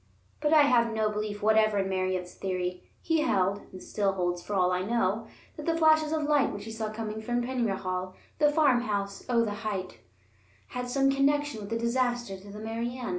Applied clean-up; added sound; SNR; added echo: none; none; none; none.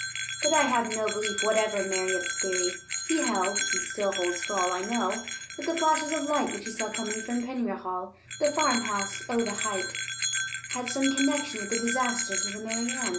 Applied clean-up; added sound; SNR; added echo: none; Bell; 3 dB; none.